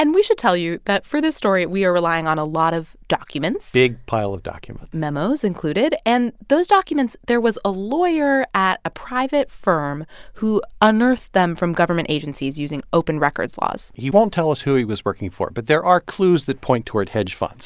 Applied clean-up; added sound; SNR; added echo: none; none; none; none.